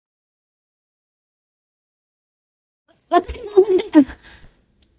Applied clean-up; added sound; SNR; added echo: neural mask model DeepFilterNet 3.